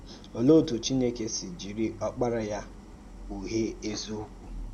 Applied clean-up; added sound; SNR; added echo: none; Idling; 15 dB; none.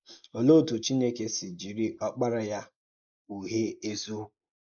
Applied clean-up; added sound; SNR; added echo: neural mask model Resemble Enhance denoiser.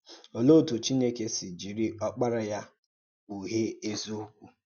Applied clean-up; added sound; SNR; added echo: none; none; none; none.